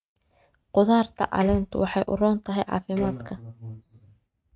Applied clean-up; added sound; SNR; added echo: neural mask model RNNoise.